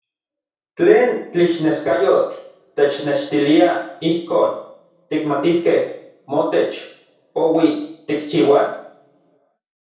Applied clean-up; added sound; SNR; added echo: none; none; none; reverberation time 0.6 s.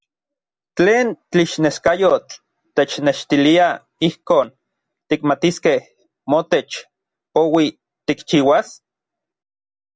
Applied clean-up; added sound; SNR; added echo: none; none; none; none.